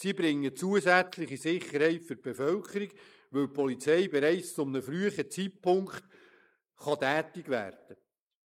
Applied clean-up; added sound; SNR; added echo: neural mask model Resemble Enhance denoiser.